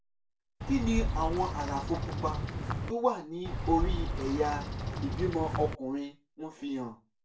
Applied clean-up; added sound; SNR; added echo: none; Bird vocalization, bird call, bird song; 0 dB; reverberation time 0.2 s.